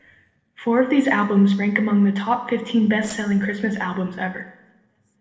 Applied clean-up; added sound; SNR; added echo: neural separator model SepFormer DNS4.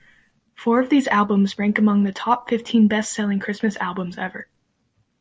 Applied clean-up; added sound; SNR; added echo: none; none; none; none.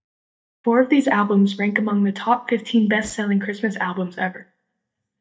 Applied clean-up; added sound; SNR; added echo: neural mask model DeepFilterNet 3.